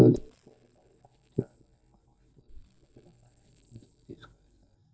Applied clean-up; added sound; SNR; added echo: neural mask model DeepFilterNet 3.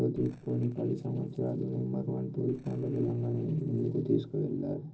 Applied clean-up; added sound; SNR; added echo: neural separator model SepFormer DNS4.